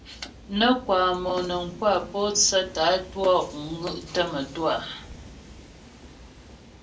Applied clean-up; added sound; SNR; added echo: none; Train; 18 dB; reverberation time 0.2 s.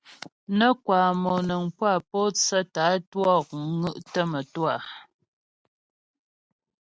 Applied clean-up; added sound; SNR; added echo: none; none; none; none.